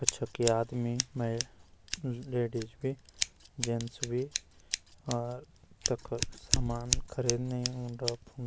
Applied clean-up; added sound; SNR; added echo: none; Scissors; 2 dB; none.